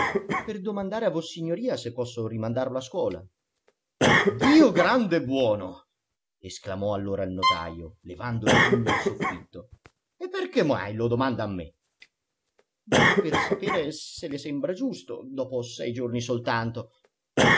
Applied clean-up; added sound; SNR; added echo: none; Cough + Bowed string instrument; 1 dB; none.